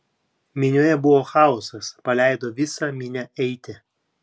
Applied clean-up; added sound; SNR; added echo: none; none; none; none.